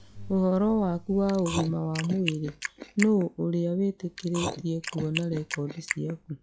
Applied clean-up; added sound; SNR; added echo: classical method log-MMSE.